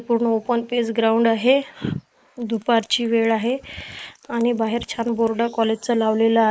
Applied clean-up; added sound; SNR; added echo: neural mask model Resemble Enhance denoiser.